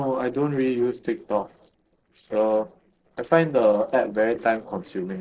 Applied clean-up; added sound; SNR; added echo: neural separator model SepFormer DNS4.